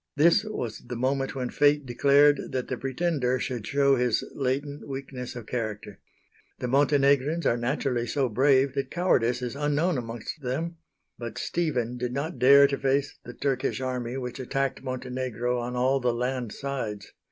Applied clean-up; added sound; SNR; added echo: none; none; none; none.